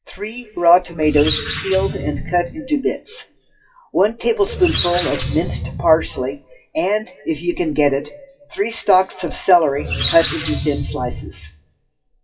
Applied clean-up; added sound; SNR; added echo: classical method WPE with log-MMSE.